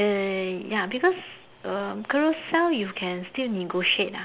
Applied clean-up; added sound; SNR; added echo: none; none; none; none.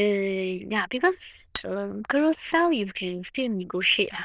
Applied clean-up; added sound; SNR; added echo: neural diffusion model UNIVERSE++.